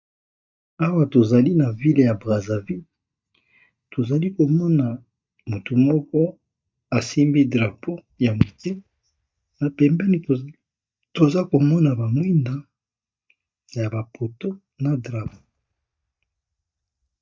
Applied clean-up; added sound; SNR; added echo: neural mask model DeepFilterNet 3.